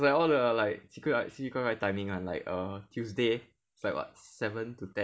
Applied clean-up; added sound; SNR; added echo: none; none; none; none.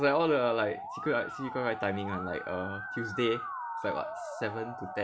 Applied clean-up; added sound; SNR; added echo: none; Musical instrument; 8 dB; none.